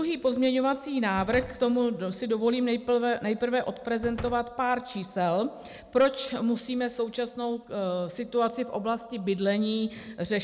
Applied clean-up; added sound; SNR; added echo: none; Slam; 17 dB; none.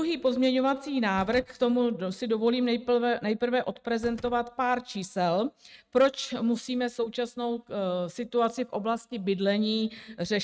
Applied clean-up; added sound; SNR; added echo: neural mask model RNNoise.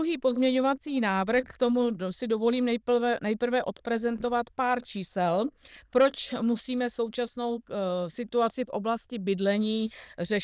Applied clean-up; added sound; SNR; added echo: neural diffusion model UNIVERSE++.